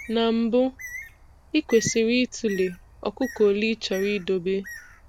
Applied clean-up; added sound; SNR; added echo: none; Bird; 18 dB; none.